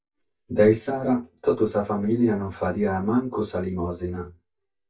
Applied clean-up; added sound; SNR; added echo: neural mask model DeepFilterNet 3.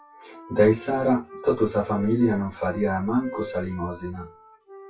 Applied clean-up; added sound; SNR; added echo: classical method WPE with log-MMSE.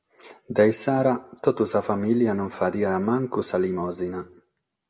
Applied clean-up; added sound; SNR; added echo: none; none; none; none.